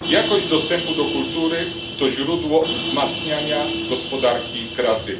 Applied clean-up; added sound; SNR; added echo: none; Vehicle horn, car horn, honking; 5 dB; reverberation time 0.4 s.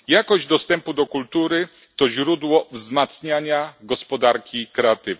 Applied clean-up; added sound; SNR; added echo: none; none; none; none.